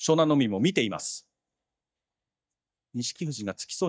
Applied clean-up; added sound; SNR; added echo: neural mask model DeepFilterNet 3.